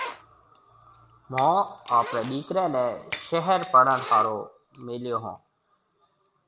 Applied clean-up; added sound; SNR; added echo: none; Zipper (clothing) + Shatter; 14 dB; none.